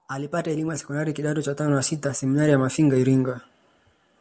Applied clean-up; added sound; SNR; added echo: none; none; none; none.